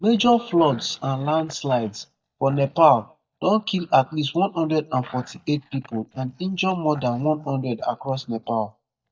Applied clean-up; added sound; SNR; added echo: neural mask model DeepFilterNet 3.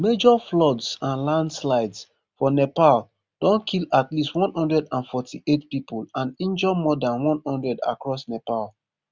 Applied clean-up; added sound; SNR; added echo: none; none; none; none.